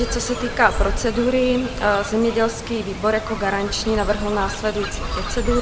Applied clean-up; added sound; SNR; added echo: none; Fowl; 5 dB; reverberation time 0.6 s.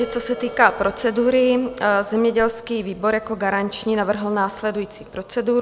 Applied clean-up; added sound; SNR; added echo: none; none; none; none.